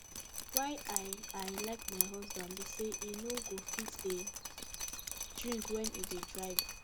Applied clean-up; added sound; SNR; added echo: none; Drip; -2 dB; none.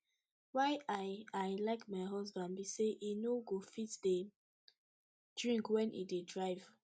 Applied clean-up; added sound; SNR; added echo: none; none; none; none.